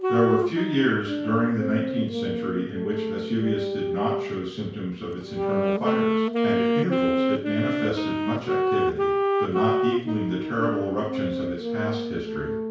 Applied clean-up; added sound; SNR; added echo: none; Wind instrument, woodwind instrument; -2 dB; reverberation time 0.5 s.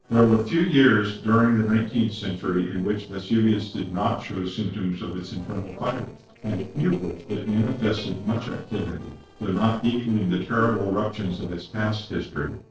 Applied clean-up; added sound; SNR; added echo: neural separator model SepFormer DNS4.